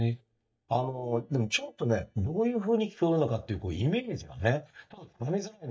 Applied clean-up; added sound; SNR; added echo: neural mask model DeepFilterNet 3.